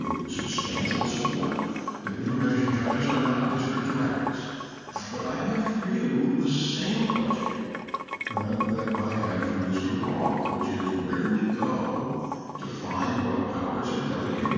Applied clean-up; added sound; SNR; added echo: none; Sink (filling or washing) / Water; 9 dB; reverberation time 2.1 s.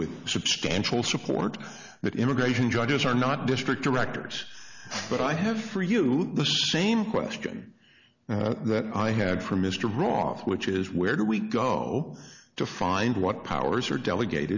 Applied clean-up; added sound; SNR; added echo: none; none; none; none.